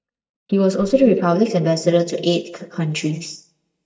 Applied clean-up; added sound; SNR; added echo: neural mask model DeepFilterNet 3.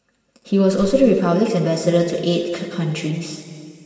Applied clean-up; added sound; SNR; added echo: none; Slam; 19 dB; reverberation time 2.3 s.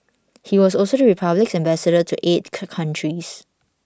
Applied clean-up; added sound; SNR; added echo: none; none; none; none.